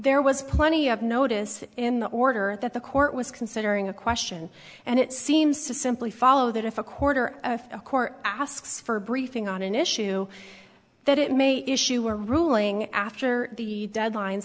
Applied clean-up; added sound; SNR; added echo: none; none; none; none.